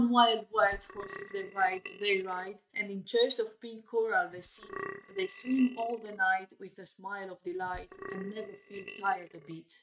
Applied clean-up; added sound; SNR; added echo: neural mask model RNNoise.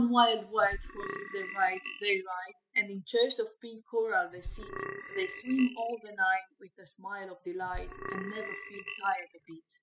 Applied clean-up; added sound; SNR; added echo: classical method spectral subtraction.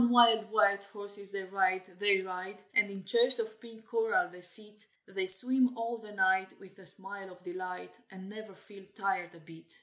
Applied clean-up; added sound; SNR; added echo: none; none; none; none.